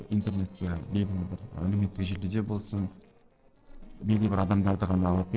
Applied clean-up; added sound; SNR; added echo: neural separator model SepFormer DNS4.